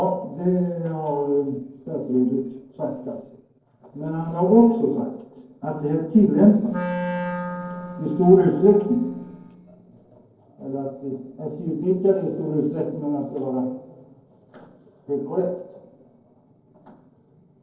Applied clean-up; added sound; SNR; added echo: neural separator model SepFormer DNS4.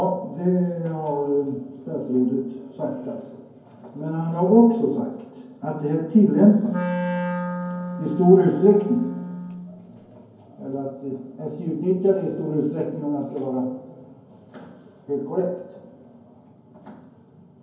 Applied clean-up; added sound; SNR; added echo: none; Wind instrument, woodwind instrument; 6 dB; reverberation time 0.9 s.